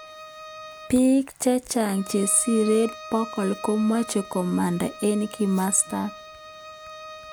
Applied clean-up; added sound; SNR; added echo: none; Bowed string instrument; 16 dB; none.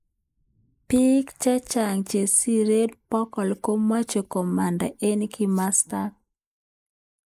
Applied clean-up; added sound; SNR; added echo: neural mask model Resemble Enhance denoiser.